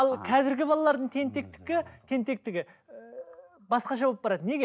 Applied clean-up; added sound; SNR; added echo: none; none; none; none.